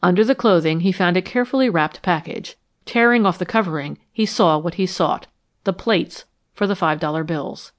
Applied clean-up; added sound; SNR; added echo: none; none; none; none.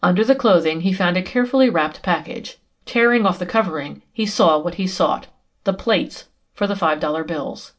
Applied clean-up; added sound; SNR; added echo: none; none; none; reverberation time 0.2 s.